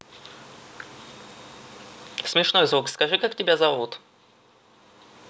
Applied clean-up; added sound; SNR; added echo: none; none; none; none.